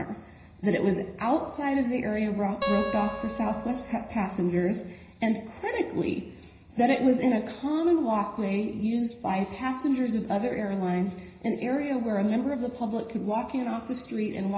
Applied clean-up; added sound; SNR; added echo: none; Acoustic guitar; 8 dB; reverberation time 0.9 s.